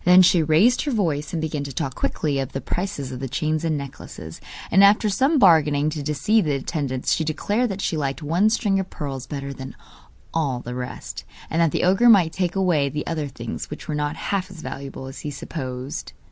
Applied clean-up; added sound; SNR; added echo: none; none; none; none.